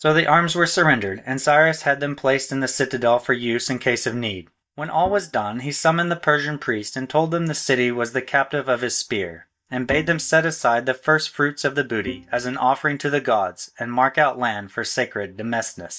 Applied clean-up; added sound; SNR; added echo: neural mask model DeepFilterNet 3.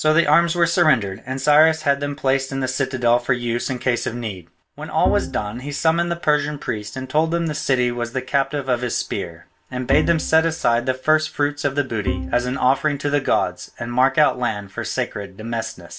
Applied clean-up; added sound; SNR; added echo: none; Bowed string instrument; 9 dB; reverberation time 0.2 s.